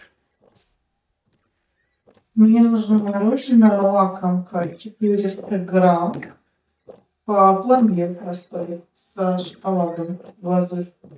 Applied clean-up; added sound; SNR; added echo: neural mask model DeepFilterNet 3.